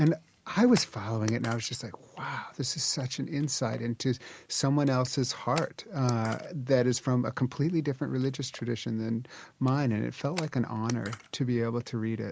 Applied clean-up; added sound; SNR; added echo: neural mask model Resemble Enhance denoiser.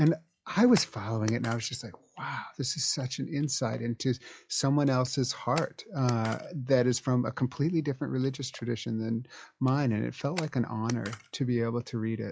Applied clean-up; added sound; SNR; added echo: classical method log-MMSE.